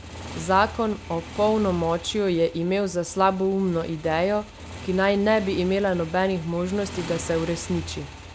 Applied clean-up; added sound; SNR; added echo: none; Motorcycle; 14 dB; none.